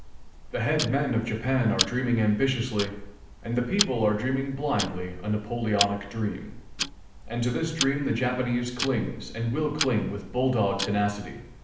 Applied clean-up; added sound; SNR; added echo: none; Tick-tock; 9 dB; reverberation time 0.8 s.